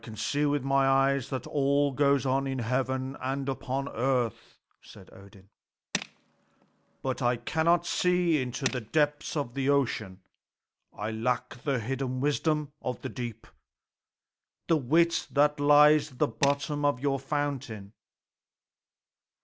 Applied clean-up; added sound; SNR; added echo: none; Tools; 12 dB; none.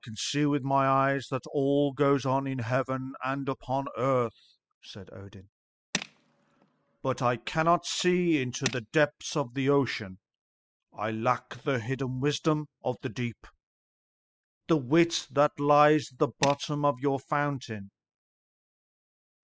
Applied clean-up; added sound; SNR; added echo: classical method spectral subtraction.